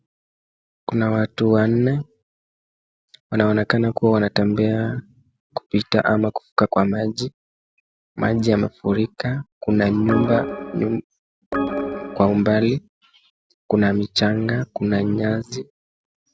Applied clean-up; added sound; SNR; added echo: none; Organ; 4 dB; none.